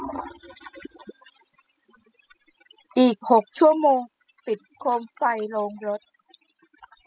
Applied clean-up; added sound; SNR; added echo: classical method spectral subtraction.